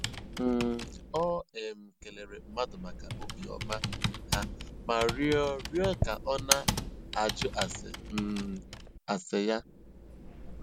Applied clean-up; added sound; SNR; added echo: none; Computer keyboard; 3 dB; none.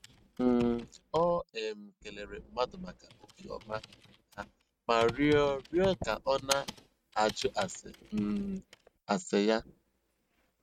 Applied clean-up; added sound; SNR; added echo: neural mask model RNNoise.